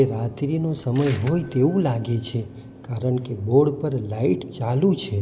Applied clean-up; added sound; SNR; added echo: none; Bell / Mechanisms; 19 dB; none.